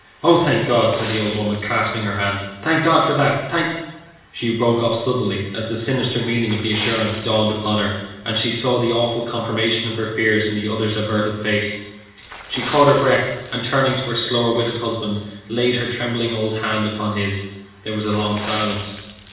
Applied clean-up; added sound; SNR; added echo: none; Water / Splash, splatter; 19 dB; reverberation time 0.9 s.